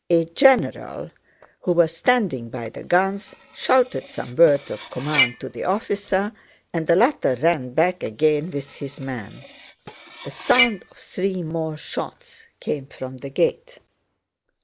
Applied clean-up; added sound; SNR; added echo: none; Cutlery, silverware; 8 dB; none.